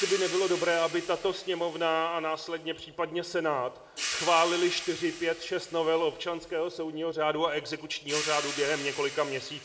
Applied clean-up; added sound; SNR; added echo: none; Hi-hat; 10 dB; reverberation time 0.5 s.